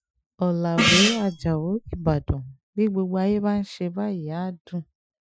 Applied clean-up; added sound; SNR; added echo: classical method Wiener filter.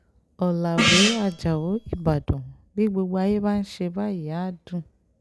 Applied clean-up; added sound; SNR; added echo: none; Gong; -1 dB; none.